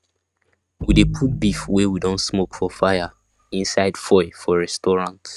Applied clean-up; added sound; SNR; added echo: neural mask model RNNoise.